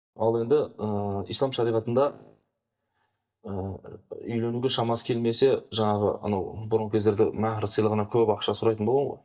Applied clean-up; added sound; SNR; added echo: neural mask model DeepFilterNet 3.